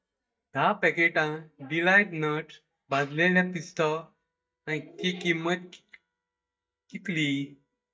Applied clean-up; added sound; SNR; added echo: neural mask model DeepFilterNet 3.